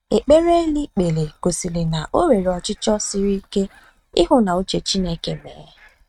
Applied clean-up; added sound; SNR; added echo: neural mask model RNNoise.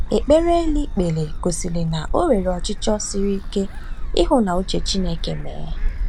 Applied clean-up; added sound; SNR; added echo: none; Gull, seagull; 3 dB; none.